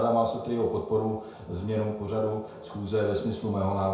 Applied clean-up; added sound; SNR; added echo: none; none; none; reverberation time 0.5 s.